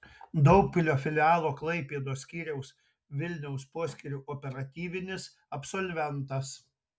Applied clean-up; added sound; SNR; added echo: none; none; none; none.